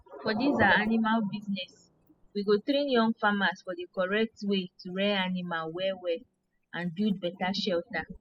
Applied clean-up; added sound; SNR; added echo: classical method spectral subtraction.